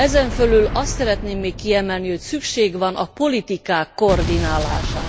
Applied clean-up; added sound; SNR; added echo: none; Explosion; 6 dB; none.